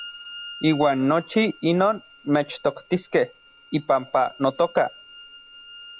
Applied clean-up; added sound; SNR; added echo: none; Bowed string instrument; 19 dB; none.